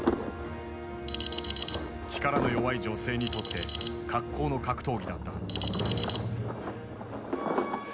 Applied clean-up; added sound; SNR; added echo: none; Alarm; 1 dB; none.